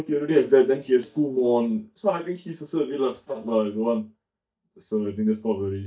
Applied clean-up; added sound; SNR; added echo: neural mask model DeepFilterNet 3.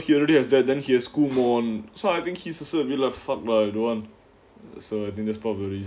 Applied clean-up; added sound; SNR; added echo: none; none; none; none.